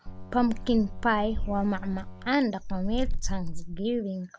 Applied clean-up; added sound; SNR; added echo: none; Boat, Water vehicle; 3 dB; none.